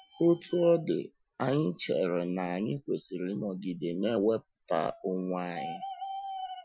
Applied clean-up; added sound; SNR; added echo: classical method Wiener filter.